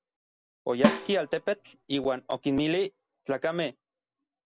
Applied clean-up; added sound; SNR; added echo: none; Snare drum; 1 dB; none.